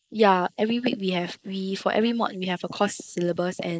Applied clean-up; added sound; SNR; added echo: neural mask model Resemble Enhance denoiser.